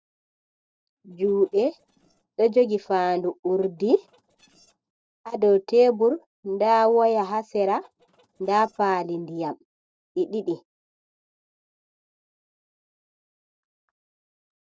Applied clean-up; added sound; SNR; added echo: neural separator model SepFormer DNS4.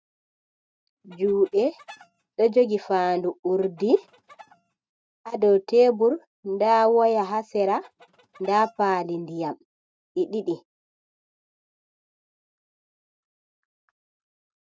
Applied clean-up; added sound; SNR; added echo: neural mask model RNNoise.